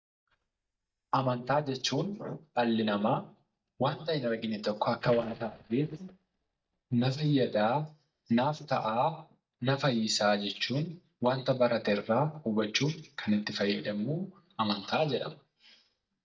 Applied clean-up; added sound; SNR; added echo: neural mask model DeepFilterNet 3.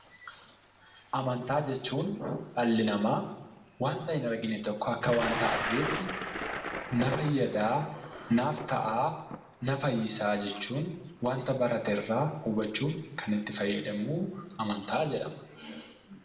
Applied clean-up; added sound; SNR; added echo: none; Thunder; 11 dB; reverberation time 0.9 s.